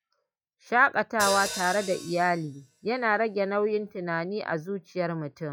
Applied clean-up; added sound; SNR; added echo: classical method log-MMSE.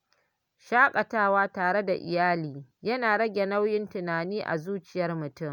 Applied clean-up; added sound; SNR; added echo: none; none; none; none.